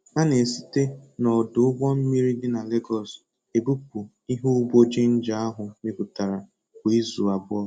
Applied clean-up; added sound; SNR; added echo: none; none; none; none.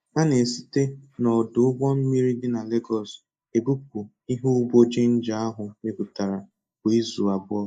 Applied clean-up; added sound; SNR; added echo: neural mask model Resemble Enhance denoiser.